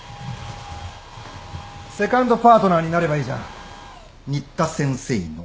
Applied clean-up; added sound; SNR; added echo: none; none; none; none.